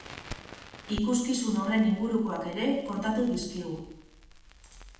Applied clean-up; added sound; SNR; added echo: none; Crackle; 16 dB; reverberation time 0.8 s.